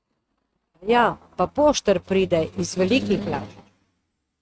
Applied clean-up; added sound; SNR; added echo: neural mask model RNNoise.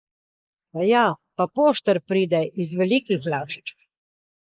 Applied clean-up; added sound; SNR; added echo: neural mask model Resemble Enhance denoiser.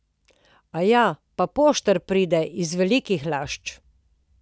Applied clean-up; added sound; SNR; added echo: none; none; none; none.